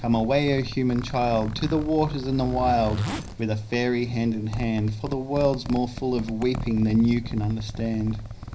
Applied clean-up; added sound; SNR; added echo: none; Zipper (clothing); 11 dB; reverberation time 0.5 s.